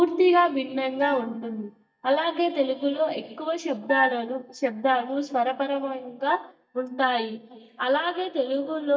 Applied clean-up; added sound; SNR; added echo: neural mask model DeepFilterNet 3.